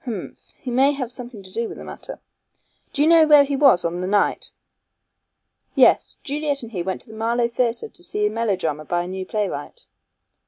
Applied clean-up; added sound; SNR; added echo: none; none; none; none.